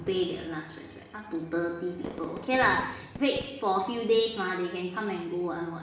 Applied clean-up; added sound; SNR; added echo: none; Fireworks; 16 dB; reverberation time 0.9 s.